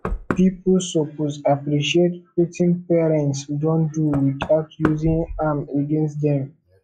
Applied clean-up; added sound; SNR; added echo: classical method log-MMSE.